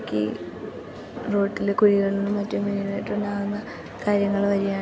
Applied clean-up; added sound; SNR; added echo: none; none; none; none.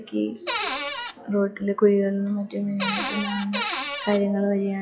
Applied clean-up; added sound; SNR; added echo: classical method log-MMSE.